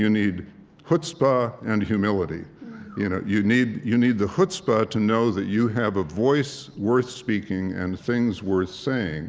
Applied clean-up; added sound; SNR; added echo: none; none; none; none.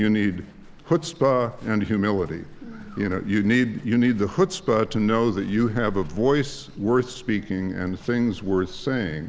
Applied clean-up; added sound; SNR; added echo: none; Livestock, farm animals, working animals; 18 dB; none.